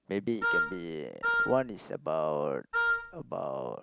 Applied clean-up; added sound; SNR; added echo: none; Wind instrument, woodwind instrument; -3 dB; none.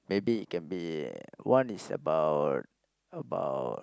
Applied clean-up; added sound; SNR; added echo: none; none; none; none.